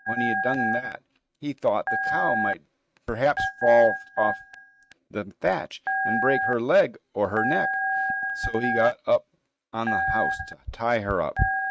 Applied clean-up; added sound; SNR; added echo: neural mask model RNNoise.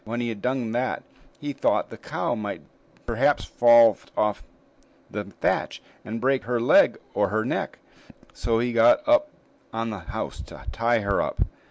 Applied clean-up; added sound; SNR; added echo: none; none; none; none.